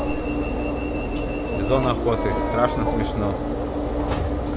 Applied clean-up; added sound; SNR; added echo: none; Alarm / Engine / Train; -3 dB; none.